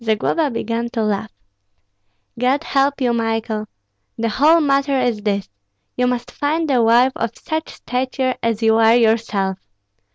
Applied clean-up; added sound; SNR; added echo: none; none; none; none.